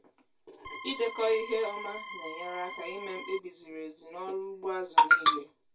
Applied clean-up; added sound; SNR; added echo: none; Organ; 11 dB; reverberation time 0.2 s.